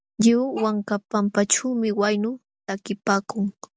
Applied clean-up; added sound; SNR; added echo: none; none; none; none.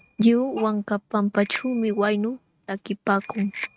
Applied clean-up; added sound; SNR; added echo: neural mask model RNNoise.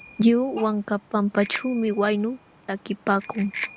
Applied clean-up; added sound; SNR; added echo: none; Bicycle bell; 9 dB; none.